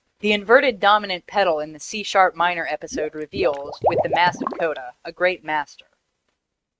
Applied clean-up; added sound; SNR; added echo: neural mask model RNNoise.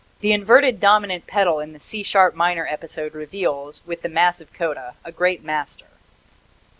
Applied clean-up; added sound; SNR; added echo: none; none; none; none.